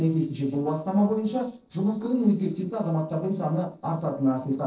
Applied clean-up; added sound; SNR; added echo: neural separator model SepFormer DNS4.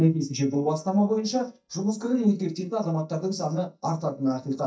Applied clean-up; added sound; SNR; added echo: neural mask model DeepFilterNet 3.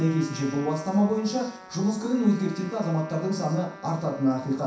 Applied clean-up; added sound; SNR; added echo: none; Trumpet; 18 dB; reverberation time 0.7 s.